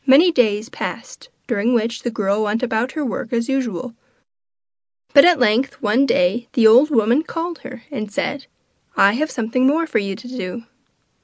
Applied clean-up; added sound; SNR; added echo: none; none; none; none.